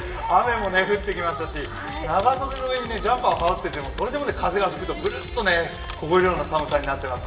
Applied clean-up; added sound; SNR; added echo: none; Computer keyboard; 18 dB; reverberation time 0.9 s.